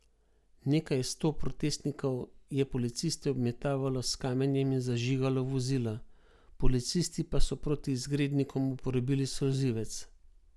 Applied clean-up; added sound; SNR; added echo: none; none; none; none.